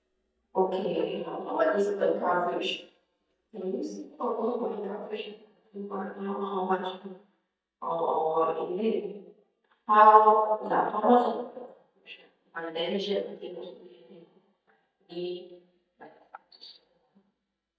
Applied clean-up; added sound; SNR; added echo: neural mask model DeepFilterNet 3.